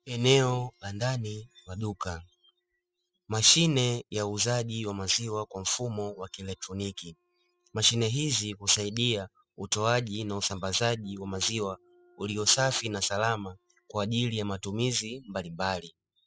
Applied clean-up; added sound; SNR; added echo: classical method spectral subtraction.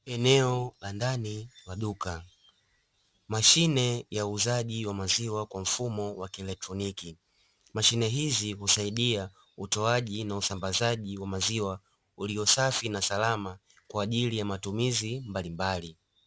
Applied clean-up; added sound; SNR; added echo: none; none; none; none.